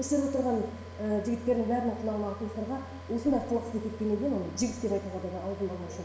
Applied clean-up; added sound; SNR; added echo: none; Car; 13 dB; reverberation time 1.2 s.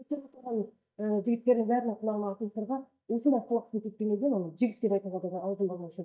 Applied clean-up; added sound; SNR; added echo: neural mask model DeepFilterNet 3.